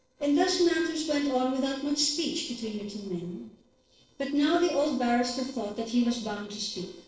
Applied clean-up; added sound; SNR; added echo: neural separator model SepFormer DNS4.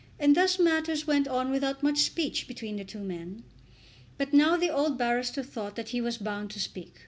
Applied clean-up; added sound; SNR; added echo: none; none; none; none.